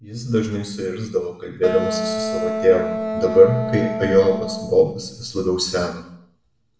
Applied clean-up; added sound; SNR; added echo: none; Wind instrument, woodwind instrument; 5 dB; reverberation time 0.7 s.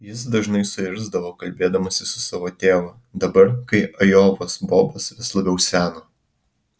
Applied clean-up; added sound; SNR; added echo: none; none; none; none.